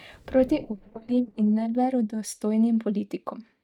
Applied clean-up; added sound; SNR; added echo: neural mask model DeepFilterNet 3.